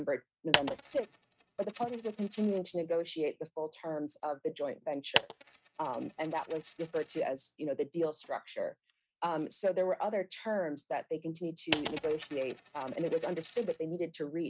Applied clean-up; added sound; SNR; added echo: neural mask model RNNoise.